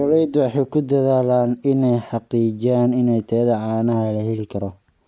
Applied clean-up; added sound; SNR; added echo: none; none; none; none.